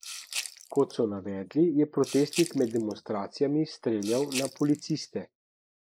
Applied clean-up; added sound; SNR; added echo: neural mask model Resemble Enhance denoiser.